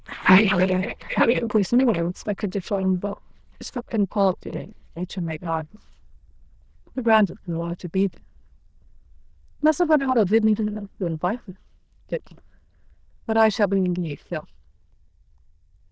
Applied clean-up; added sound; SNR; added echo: neural diffusion model UNIVERSE++.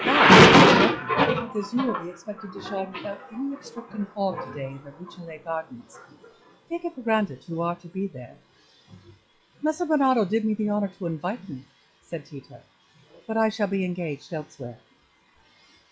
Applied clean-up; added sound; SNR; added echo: classical method log-MMSE.